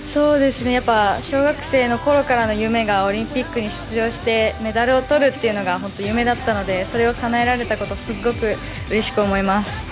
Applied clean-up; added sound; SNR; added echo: none; Fire; 19 dB; none.